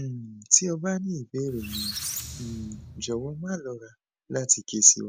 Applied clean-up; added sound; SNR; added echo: none; Squeak; 10 dB; none.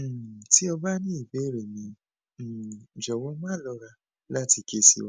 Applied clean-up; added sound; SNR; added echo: none; none; none; none.